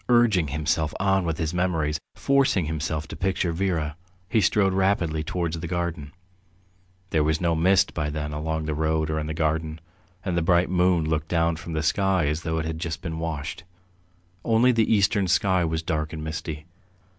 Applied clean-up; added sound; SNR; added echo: none; none; none; none.